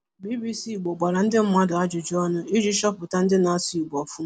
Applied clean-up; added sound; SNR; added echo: none; none; none; none.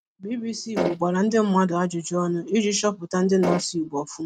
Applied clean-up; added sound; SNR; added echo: neural mask model RNNoise.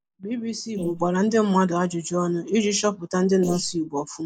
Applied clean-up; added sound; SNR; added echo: neural mask model Resemble Enhance denoiser.